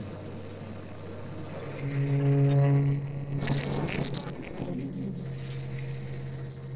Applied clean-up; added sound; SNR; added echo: neural separator model SepFormer DNS4.